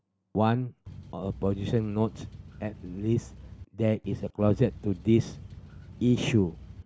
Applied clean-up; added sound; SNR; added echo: none; Boat, Water vehicle; 16 dB; none.